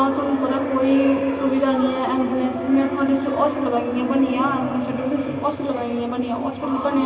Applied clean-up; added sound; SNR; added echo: none; none; none; reverberation time 2.6 s.